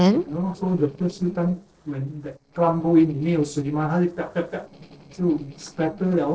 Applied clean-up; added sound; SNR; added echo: neural separator model SepFormer DNS4.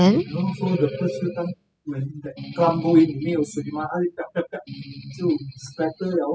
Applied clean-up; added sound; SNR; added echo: classical method spectral subtraction.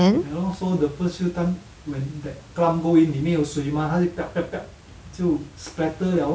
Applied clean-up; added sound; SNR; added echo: none; none; none; none.